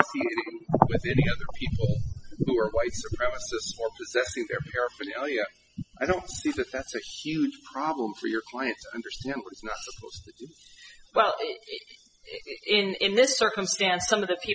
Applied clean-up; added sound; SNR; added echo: classical method spectral subtraction.